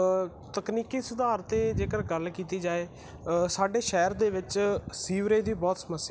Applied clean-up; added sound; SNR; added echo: none; none; none; none.